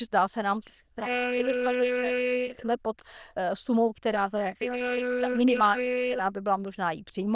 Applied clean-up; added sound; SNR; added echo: neural diffusion model UNIVERSE++.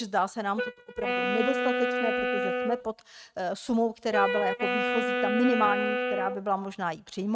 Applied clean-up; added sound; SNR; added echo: neural mask model RNNoise.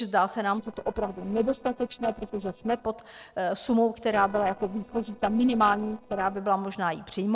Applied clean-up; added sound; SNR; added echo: neural separator model SepFormer DNS4.